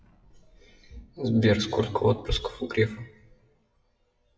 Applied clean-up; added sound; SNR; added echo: classical method WPE with log-MMSE.